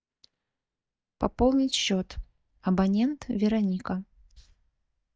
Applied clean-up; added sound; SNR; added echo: neural mask model DeepFilterNet 3.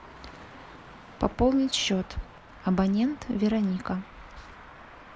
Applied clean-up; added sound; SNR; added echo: none; Traffic noise, roadway noise; 19 dB; none.